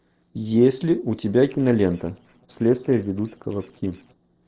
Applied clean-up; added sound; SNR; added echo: neural separator model SepFormer DNS4.